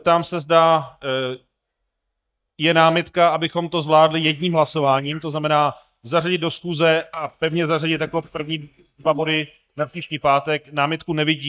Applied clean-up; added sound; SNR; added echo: neural mask model DeepFilterNet 3.